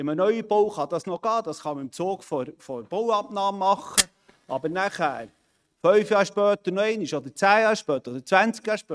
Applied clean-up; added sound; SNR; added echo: neural mask model RNNoise.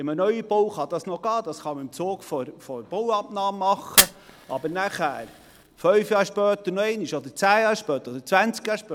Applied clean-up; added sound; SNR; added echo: none; Fire; 8 dB; none.